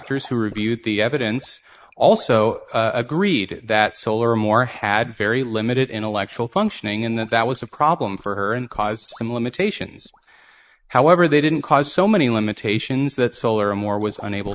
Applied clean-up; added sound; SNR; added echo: neural mask model Resemble Enhance denoiser.